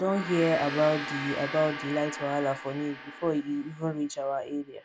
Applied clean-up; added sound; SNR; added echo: none; Gong; 10 dB; none.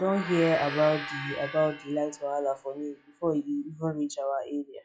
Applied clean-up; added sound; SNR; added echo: classical method log-MMSE.